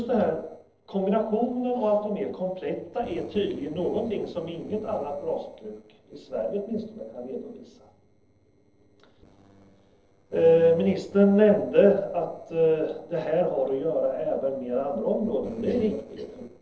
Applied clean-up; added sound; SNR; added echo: neural separator model SepFormer DNS4.